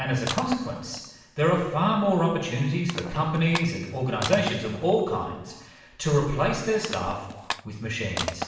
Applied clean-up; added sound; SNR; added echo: none; Crushing; 12 dB; reverberation time 0.9 s.